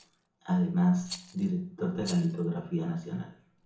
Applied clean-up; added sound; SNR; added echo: none; Rattle; 19 dB; reverberation time 0.6 s.